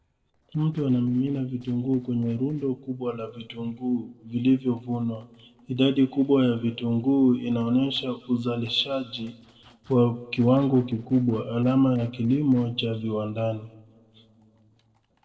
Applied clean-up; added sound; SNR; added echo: neural separator model SepFormer DNS4.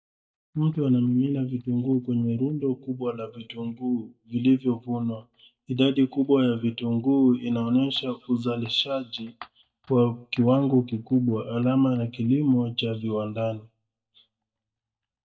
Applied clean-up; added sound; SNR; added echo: neural mask model DeepFilterNet 3.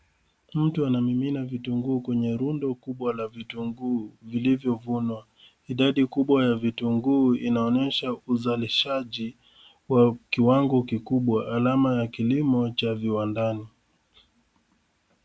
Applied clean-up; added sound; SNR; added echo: none; none; none; none.